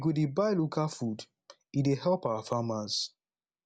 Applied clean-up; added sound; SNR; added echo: none; none; none; none.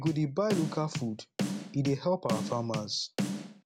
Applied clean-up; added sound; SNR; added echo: none; Bass drum / Snare drum; 4 dB; none.